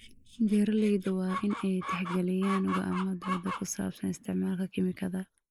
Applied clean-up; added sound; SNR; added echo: neural mask model Resemble Enhance denoiser.